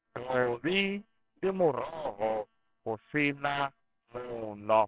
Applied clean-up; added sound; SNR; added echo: neural separator model SepFormer WHAMR!.